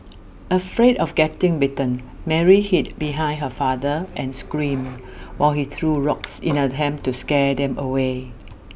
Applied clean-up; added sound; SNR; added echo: none; none; none; none.